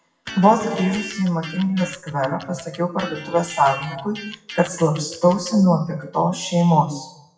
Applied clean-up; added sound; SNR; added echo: classical method WPE with log-MMSE.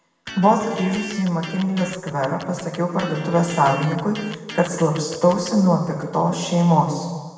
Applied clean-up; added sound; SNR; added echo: none; Electric guitar; 16 dB; reverberation time 1.2 s.